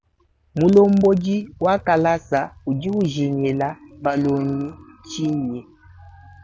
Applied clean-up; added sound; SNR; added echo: none; none; none; none.